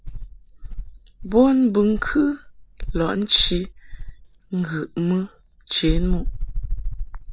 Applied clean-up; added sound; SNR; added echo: none; Insect; 6 dB; none.